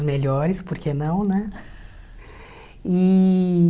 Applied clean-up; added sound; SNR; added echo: none; none; none; none.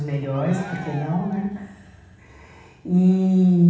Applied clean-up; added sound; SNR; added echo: none; Cheering; 18 dB; reverberation time 0.9 s.